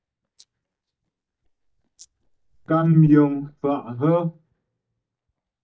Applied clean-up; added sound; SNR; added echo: neural mask model DeepFilterNet 3.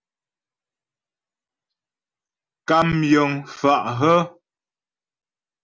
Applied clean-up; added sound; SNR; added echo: none; none; none; none.